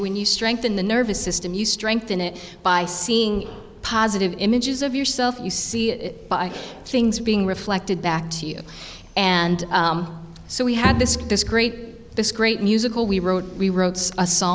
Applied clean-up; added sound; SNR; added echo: none; Bowed string instrument; 5 dB; none.